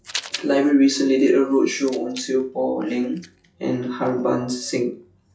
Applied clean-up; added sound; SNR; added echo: classical method log-MMSE.